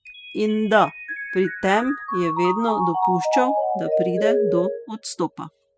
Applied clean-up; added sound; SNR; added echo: classical method spectral subtraction.